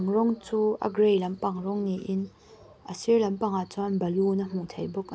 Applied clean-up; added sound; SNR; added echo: none; none; none; none.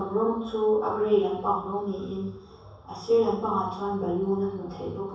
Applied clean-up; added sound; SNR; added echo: none; none; none; reverberation time 0.7 s.